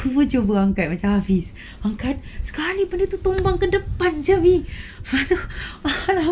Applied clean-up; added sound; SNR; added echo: none; none; none; none.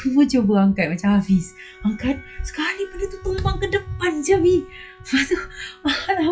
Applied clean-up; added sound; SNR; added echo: classical method log-MMSE.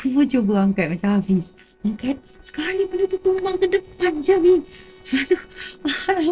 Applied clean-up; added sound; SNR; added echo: neural separator model SepFormer DNS4.